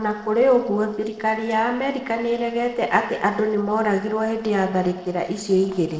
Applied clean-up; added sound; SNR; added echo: neural separator model SepFormer DNS4.